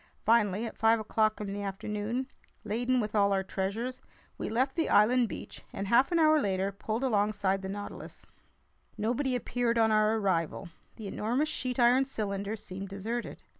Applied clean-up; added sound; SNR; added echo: none; none; none; none.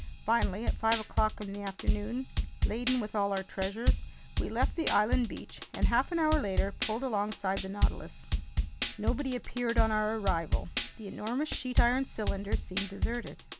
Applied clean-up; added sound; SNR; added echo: none; Drum kit; -1 dB; none.